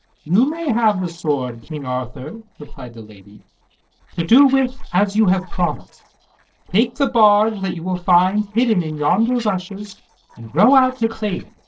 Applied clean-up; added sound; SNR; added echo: neural separator model SepFormer DNS4.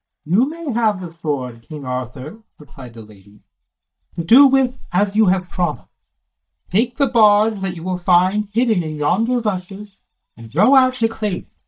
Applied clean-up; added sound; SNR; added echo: neural mask model DeepFilterNet 3.